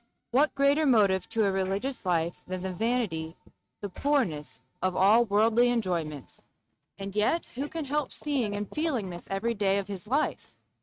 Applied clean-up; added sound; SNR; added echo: neural mask model RNNoise.